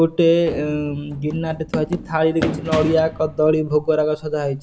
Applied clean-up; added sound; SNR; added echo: none; Run; 11 dB; none.